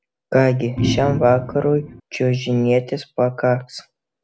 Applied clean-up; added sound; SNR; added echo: none; Organ; 5 dB; none.